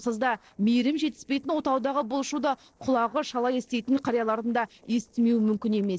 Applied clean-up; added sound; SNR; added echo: neural separator model SepFormer DNS4.